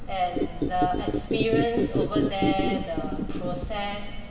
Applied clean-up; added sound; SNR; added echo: none; Squeak; -2 dB; reverberation time 2.4 s.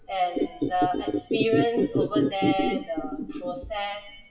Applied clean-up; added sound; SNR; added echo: classical method WPE with log-MMSE.